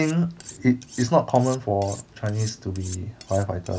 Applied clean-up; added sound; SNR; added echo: none; Cutlery, silverware; 18 dB; none.